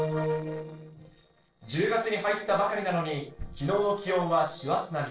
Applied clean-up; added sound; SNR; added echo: neural separator model SepFormer DNS4.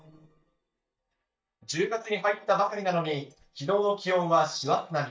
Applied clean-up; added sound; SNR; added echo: neural mask model DeepFilterNet 3.